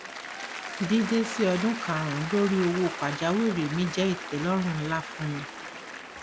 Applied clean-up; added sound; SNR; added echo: none; Applause / Cheering; 9 dB; none.